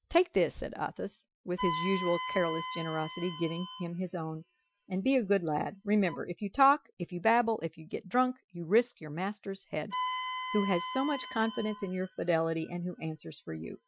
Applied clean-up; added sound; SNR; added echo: classical method Wiener filter.